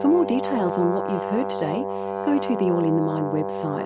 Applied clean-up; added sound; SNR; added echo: none; Brass instrument; 4 dB; none.